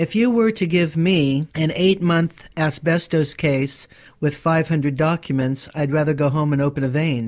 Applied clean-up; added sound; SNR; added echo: none; none; none; none.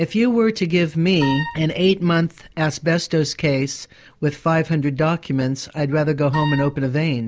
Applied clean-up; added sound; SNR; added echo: none; Wind instrument, woodwind instrument; 9 dB; none.